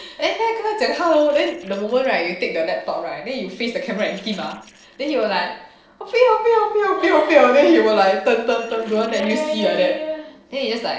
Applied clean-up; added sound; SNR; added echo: neural separator model SepFormer DNS4.